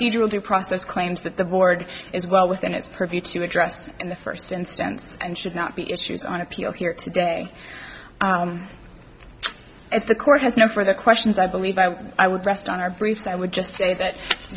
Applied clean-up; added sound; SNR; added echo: none; none; none; none.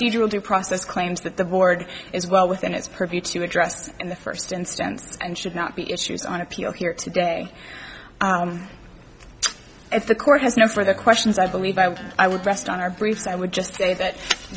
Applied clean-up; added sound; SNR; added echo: none; Electric guitar; 18 dB; none.